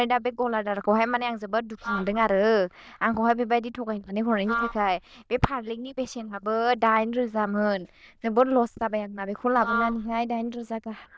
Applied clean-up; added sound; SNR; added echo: neural diffusion model UNIVERSE++.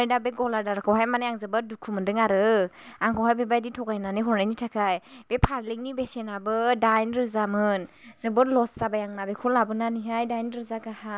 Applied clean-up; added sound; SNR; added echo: none; none; none; none.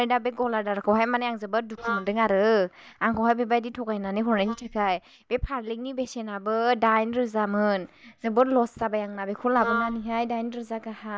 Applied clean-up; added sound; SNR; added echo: neural mask model DeepFilterNet 3.